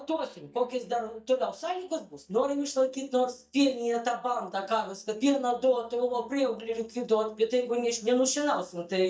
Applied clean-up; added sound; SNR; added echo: neural mask model DeepFilterNet 3.